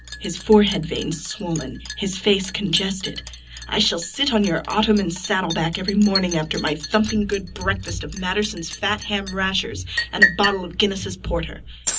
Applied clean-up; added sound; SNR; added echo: none; Liquid; 8 dB; reverberation time 0.4 s.